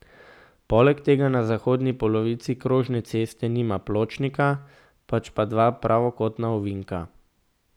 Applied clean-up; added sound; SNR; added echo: none; none; none; none.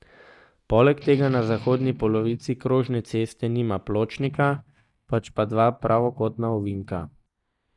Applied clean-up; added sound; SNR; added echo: neural mask model DeepFilterNet 3.